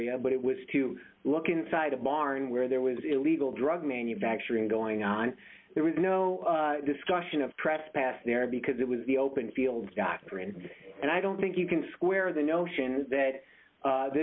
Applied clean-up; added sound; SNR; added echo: none; none; none; none.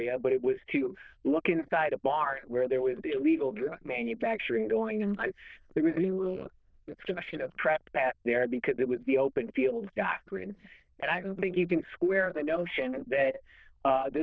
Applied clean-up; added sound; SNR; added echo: neural diffusion model UNIVERSE++.